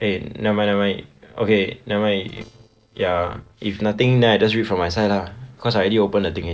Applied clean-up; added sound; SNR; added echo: neural separator model SepFormer DNS4.